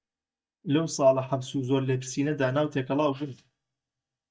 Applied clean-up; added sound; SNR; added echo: neural mask model DeepFilterNet 3.